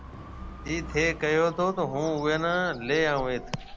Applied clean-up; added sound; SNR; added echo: none; Motorcycle / Dog; 14 dB; none.